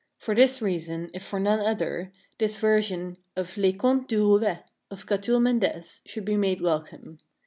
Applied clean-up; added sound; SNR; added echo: none; none; none; none.